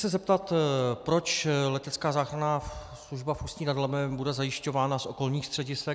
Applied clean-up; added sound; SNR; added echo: none; none; none; none.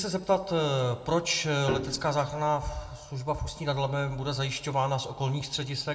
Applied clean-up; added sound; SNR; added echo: none; Piano; 11 dB; reverberation time 1.5 s.